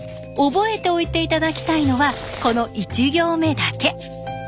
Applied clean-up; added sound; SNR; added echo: none; none; none; none.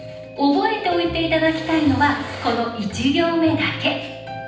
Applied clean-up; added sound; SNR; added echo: none; Piano; 20 dB; reverberation time 0.9 s.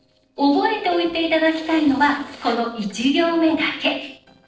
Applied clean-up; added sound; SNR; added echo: neural separator model SepFormer DNS4.